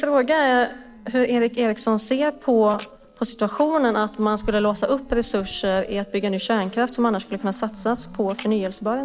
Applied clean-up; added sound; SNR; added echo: neural separator model SepFormer DNS4.